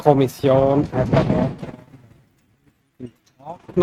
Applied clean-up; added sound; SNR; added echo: neural mask model RNNoise.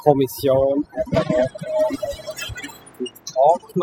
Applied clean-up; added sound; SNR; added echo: classical method spectral subtraction.